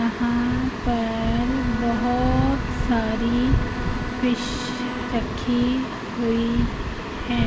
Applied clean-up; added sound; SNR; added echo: none; Bowed string instrument; 13 dB; none.